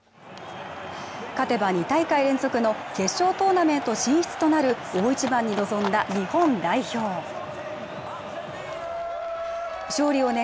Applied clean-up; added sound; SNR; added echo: none; Livestock, farm animals, working animals; 19 dB; none.